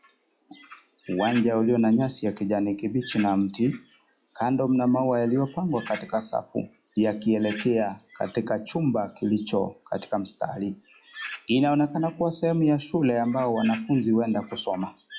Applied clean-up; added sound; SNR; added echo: classical method log-MMSE.